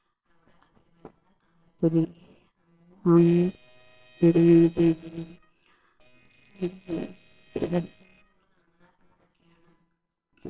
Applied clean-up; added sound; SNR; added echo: neural separator model SepFormer WHAMR!.